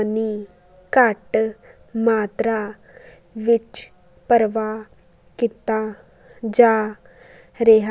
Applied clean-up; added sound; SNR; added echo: none; none; none; none.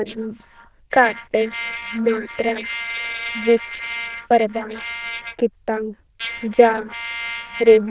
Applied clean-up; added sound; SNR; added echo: neural diffusion model UNIVERSE++.